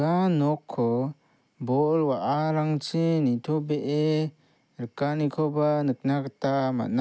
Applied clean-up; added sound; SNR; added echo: none; none; none; none.